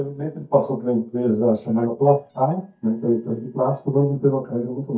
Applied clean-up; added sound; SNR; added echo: neural mask model DeepFilterNet 3.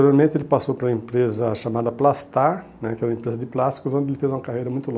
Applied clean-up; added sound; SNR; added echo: none; none; none; none.